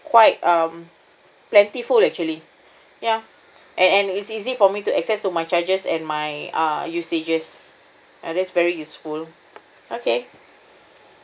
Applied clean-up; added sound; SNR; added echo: none; none; none; none.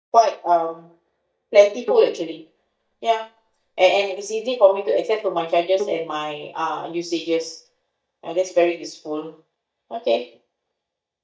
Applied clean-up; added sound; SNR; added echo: neural mask model DeepFilterNet 3.